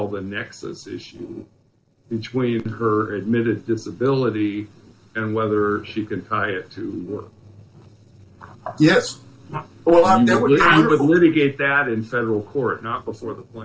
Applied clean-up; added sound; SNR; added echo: neural separator model SepFormer DNS4.